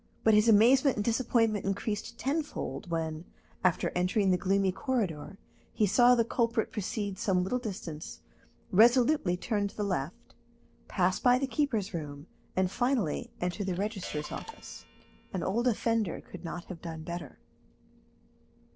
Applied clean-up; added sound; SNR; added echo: neural separator model SepFormer DNS4.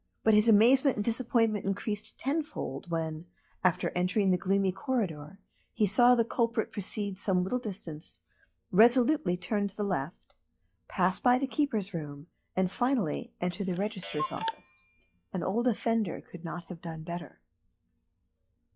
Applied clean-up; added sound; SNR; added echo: classical method log-MMSE.